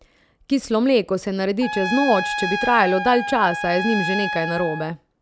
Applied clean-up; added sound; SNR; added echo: none; Trumpet; 5 dB; none.